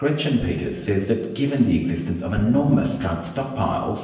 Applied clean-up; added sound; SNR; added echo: neural separator model SepFormer DNS4.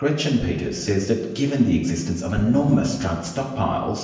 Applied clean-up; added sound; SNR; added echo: none; Explosion; 16 dB; reverberation time 1.0 s.